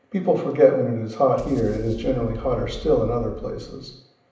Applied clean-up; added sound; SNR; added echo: none; Boom; 13 dB; reverberation time 0.8 s.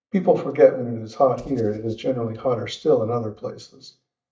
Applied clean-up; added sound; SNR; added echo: neural mask model DeepFilterNet 3.